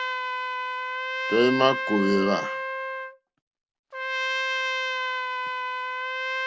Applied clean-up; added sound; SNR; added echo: none; Trumpet; 0 dB; none.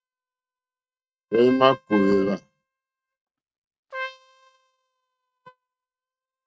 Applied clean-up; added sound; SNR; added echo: neural mask model RNNoise.